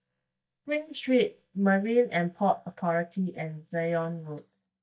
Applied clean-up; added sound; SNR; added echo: neural mask model DeepFilterNet 3.